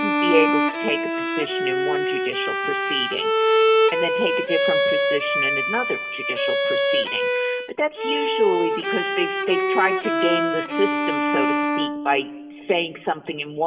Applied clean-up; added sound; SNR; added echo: none; Bowed string instrument; -4 dB; reverberation time 0.5 s.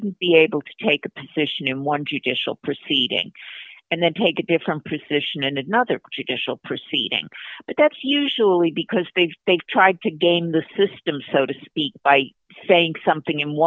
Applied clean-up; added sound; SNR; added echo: none; none; none; none.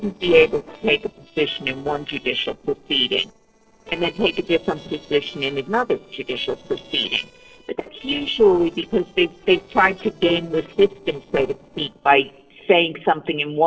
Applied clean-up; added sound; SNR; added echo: neural separator model SepFormer DNS4.